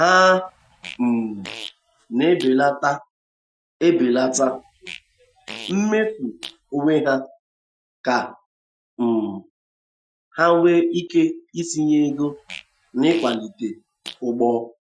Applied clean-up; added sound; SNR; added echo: classical method Wiener filter.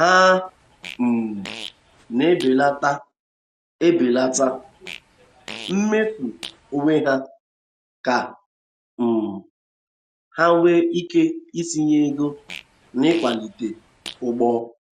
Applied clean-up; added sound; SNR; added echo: none; Fart; 18 dB; none.